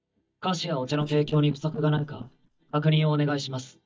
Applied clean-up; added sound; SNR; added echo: neural mask model DeepFilterNet 3.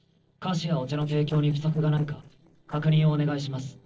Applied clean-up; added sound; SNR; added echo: neural separator model SepFormer DNS4.